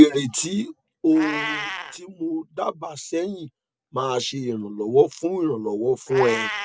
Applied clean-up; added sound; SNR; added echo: none; Meow; 12 dB; none.